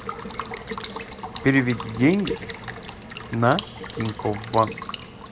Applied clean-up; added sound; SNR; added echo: none; Water tap, faucet / Water / Liquid; 9 dB; none.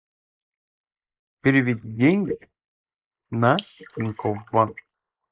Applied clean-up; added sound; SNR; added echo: neural mask model Resemble Enhance denoiser.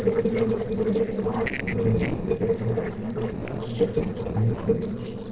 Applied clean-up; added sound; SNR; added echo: neural separator model SepFormer DNS4.